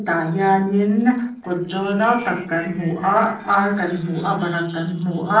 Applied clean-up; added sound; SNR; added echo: neural separator model SepFormer DNS4.